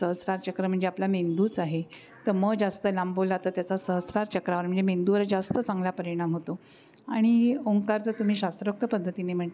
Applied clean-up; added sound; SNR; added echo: none; none; none; none.